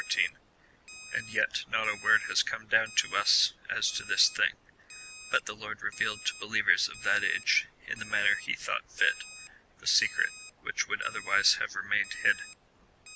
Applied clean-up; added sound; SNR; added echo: none; Alarm; 18 dB; none.